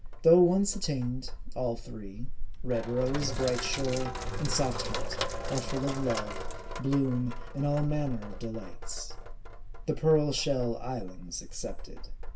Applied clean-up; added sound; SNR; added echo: none; Sink (filling or washing); 4 dB; reverberation time 0.2 s.